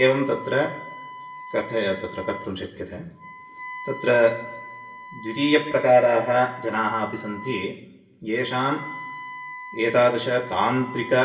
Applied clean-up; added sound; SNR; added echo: none; Wind instrument, woodwind instrument; 14 dB; reverberation time 0.9 s.